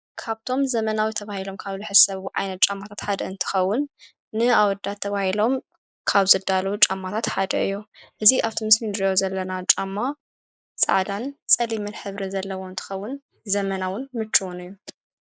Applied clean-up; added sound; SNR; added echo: neural mask model Resemble Enhance denoiser.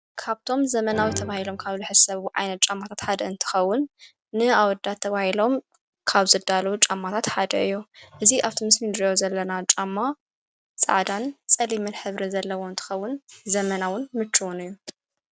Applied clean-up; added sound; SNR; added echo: none; Musical instrument; 13 dB; none.